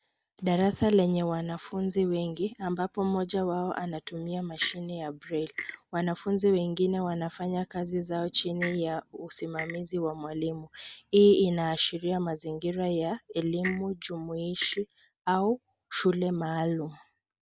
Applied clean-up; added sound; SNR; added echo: none; Clock; 14 dB; none.